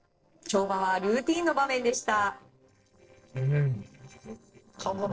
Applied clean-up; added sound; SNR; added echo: neural separator model SepFormer DNS4.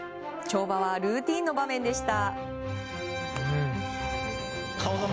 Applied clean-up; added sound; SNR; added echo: none; none; none; none.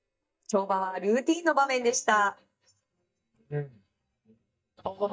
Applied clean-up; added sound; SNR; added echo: neural mask model DeepFilterNet 3.